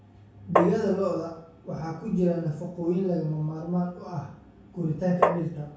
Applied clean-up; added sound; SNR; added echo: none; Tap; -3 dB; reverberation time 0.6 s.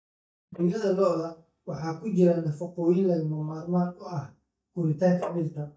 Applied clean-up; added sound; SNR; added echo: neural mask model DeepFilterNet 3.